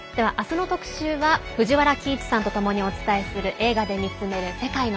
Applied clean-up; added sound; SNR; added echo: none; none; none; none.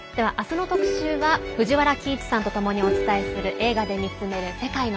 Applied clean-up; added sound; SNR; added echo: none; Plucked string instrument; 5 dB; none.